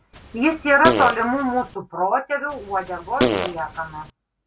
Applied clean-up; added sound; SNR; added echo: none; Fart; 4 dB; none.